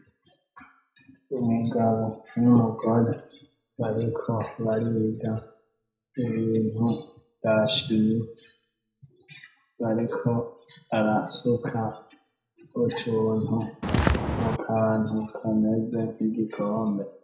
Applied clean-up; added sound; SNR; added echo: none; Walk, footsteps; -2 dB; reverberation time 0.5 s.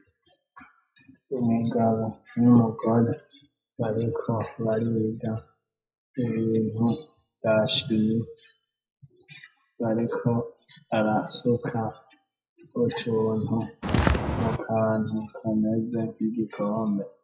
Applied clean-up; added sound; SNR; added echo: classical method WPE with log-MMSE.